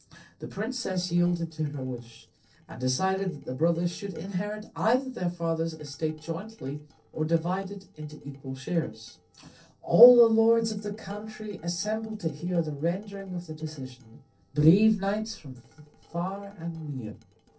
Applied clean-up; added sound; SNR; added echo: neural separator model SepFormer DNS4.